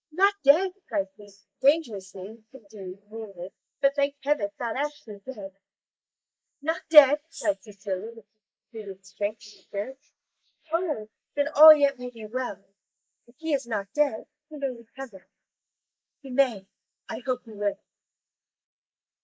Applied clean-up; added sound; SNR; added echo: neural mask model Resemble Enhance denoiser.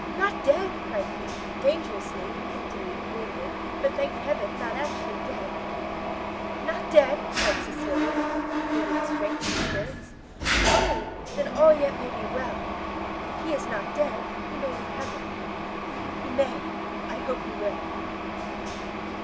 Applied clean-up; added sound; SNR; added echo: none; Mechanisms; 0 dB; none.